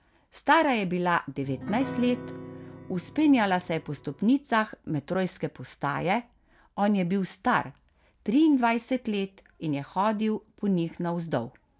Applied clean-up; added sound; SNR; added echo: none; Piano; 13 dB; none.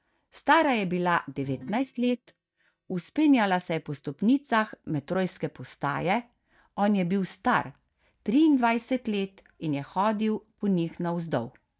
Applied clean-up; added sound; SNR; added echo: neural mask model DeepFilterNet 3.